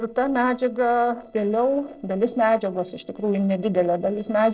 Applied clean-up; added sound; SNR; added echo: neural separator model SepFormer DNS4.